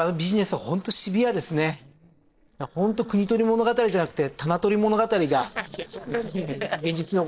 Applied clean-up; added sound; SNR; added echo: neural separator model SepFormer DNS4.